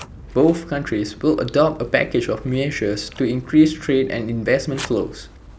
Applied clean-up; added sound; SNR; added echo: none; Wind + Scissors; 20 dB; none.